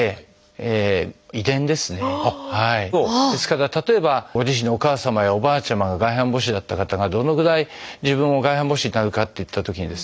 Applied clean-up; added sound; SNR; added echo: none; none; none; none.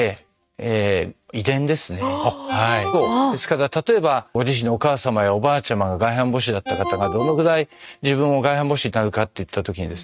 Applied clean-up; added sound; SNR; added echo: neural mask model RNNoise.